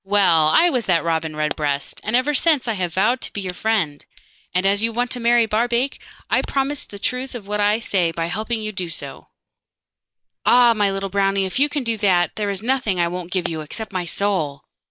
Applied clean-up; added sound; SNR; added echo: neural mask model Resemble Enhance denoiser.